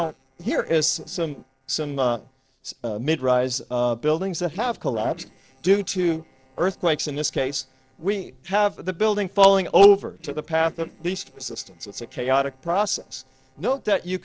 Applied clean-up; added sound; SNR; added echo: neural separator model SepFormer DNS4.